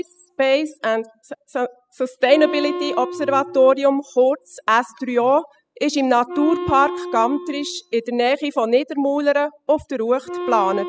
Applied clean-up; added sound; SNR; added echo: classical method spectral subtraction.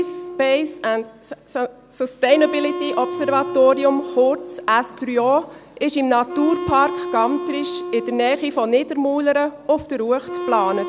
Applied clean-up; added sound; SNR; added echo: none; Wind instrument, woodwind instrument; 10 dB; none.